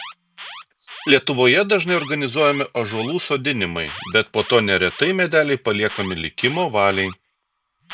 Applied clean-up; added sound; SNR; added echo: none; Alarm; 18 dB; none.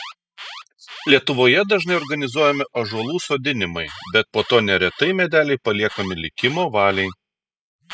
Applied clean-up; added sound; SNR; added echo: classical method spectral subtraction.